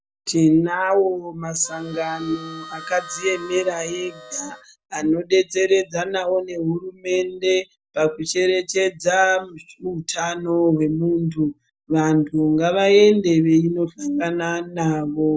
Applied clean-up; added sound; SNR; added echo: none; Harmonica; 18 dB; none.